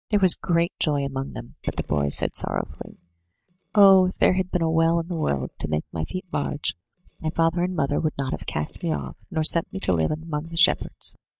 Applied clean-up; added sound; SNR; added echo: neural mask model DeepFilterNet 3.